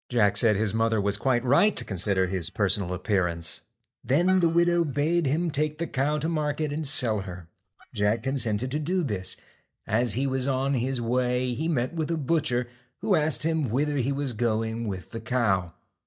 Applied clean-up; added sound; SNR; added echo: neural mask model DeepFilterNet 3.